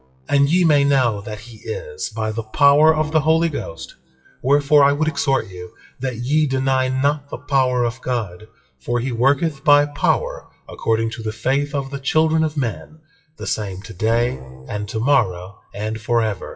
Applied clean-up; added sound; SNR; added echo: classical method WPE with log-MMSE.